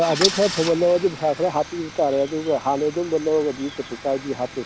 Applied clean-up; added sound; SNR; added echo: none; Idling / Engine starting / Car; 10 dB; none.